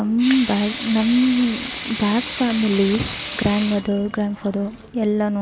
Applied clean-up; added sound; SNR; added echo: none; Sink (filling or washing) / Water tap, faucet / Liquid; 11 dB; none.